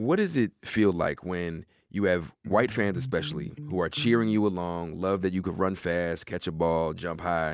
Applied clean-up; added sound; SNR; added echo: none; Electric guitar; 11 dB; none.